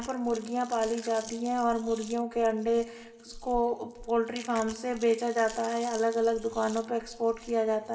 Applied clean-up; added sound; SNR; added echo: none; Chewing, mastication; 18 dB; reverberation time 1.3 s.